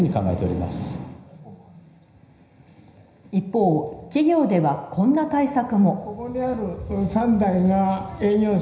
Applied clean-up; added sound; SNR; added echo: none; none; none; reverberation time 0.9 s.